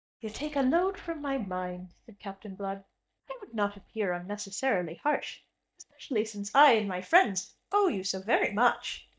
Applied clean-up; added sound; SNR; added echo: neural mask model DeepFilterNet 3.